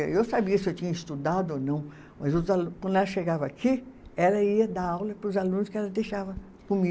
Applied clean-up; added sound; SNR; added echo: none; none; none; none.